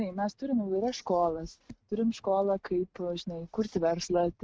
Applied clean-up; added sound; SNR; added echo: neural mask model RNNoise.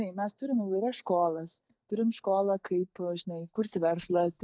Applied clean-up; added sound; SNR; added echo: neural mask model DeepFilterNet 3.